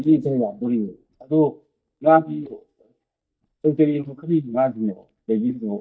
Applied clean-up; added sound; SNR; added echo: neural mask model DeepFilterNet 3.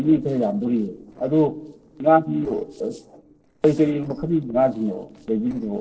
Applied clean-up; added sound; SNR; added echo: neural separator model SepFormer DNS4.